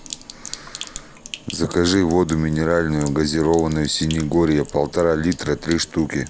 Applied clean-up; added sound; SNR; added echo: none; Sink (filling or washing); 18 dB; none.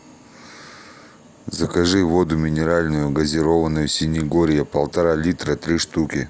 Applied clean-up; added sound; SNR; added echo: none; none; none; none.